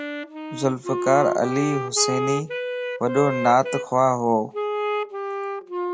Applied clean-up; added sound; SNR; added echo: none; Wind instrument, woodwind instrument; 5 dB; none.